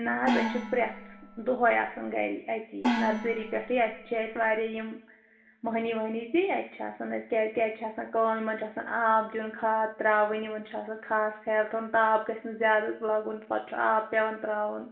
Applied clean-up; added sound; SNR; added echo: none; Gong; 5 dB; reverberation time 0.9 s.